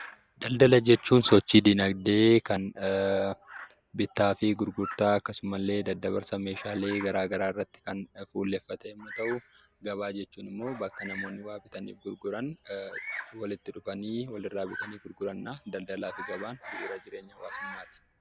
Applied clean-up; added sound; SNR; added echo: none; Bird vocalization, bird call, bird song; 17 dB; none.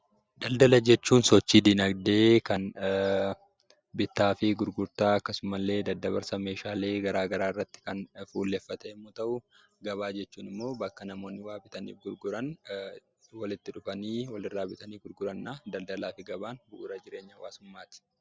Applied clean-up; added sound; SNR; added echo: none; none; none; none.